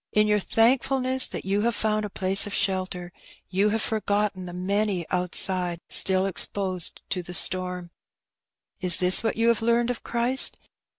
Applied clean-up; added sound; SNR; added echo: none; none; none; none.